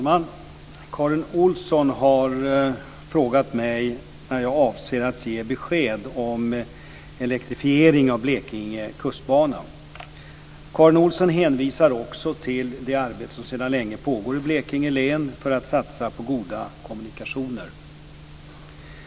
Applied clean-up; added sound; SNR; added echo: none; none; none; none.